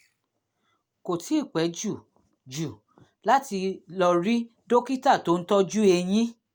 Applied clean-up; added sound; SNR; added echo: none; none; none; none.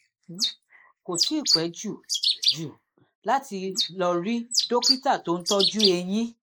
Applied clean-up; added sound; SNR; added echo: neural mask model Resemble Enhance denoiser.